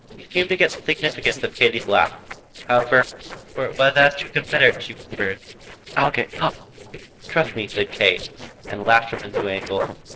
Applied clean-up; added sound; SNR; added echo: neural separator model SepFormer DNS4.